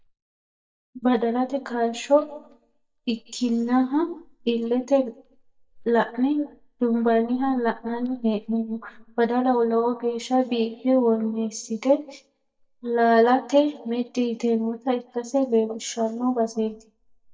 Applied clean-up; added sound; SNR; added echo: neural mask model DeepFilterNet 3.